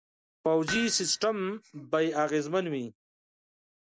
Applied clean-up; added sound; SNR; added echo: none; Hammer; 10 dB; none.